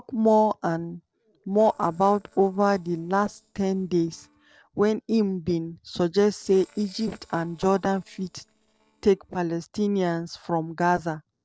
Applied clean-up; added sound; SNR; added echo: neural separator model SepFormer DNS4.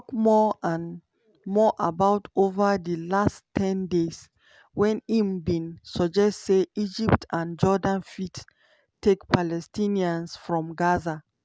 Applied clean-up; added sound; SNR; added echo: none; none; none; none.